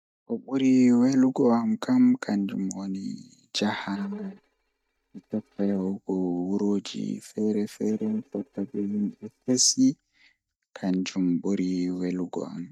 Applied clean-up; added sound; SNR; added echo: neural mask model DeepFilterNet 3.